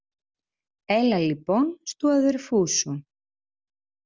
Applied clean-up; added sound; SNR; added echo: none; none; none; none.